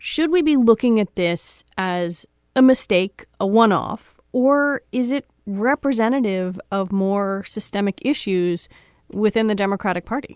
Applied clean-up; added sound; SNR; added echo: none; none; none; none.